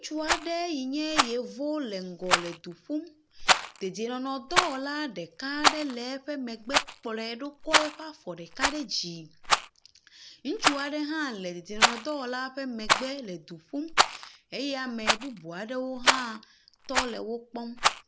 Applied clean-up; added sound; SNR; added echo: none; Rattle; -3 dB; none.